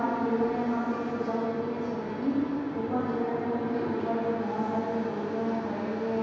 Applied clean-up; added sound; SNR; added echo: none; Musical instrument; 15 dB; reverberation time 2.2 s.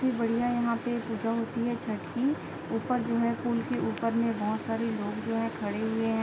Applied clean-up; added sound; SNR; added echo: none; none; none; none.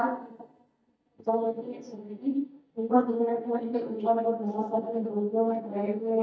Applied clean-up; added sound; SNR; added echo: neural mask model DeepFilterNet 3.